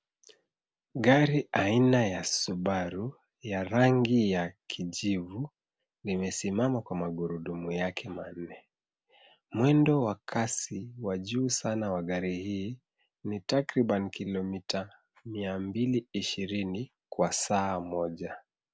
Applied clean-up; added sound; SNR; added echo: none; none; none; none.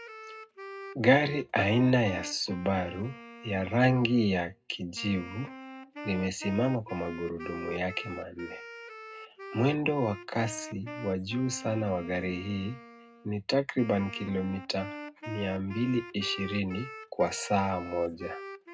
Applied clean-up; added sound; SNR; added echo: none; Wind instrument, woodwind instrument; 14 dB; reverberation time 0.2 s.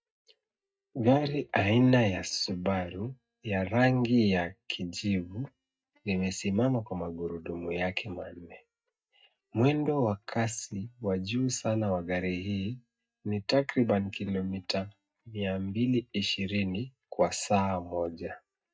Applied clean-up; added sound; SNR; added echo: neural mask model DeepFilterNet 3.